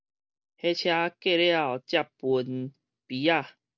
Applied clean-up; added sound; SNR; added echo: none; none; none; none.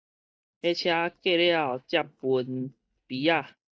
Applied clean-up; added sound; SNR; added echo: neural mask model DeepFilterNet 3.